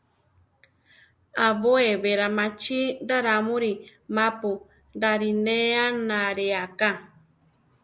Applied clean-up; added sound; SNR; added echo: none; none; none; none.